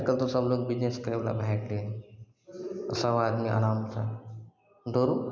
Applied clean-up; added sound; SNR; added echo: none; none; none; none.